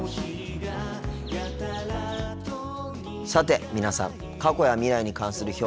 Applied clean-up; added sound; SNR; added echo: none; none; none; none.